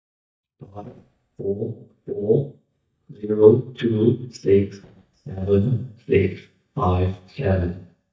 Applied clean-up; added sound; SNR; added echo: neural mask model DeepFilterNet 3.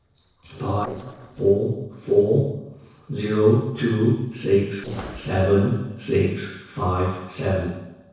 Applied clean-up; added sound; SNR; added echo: neural separator model SepFormer DNS4.